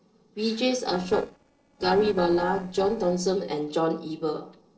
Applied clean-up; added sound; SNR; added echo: neural separator model SepFormer DNS4.